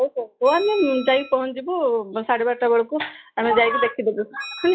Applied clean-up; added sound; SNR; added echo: classical method log-MMSE.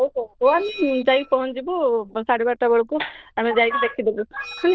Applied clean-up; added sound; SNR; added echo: neural diffusion model UNIVERSE++.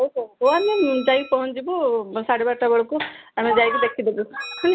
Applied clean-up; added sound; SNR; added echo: none; Bell; 20 dB; none.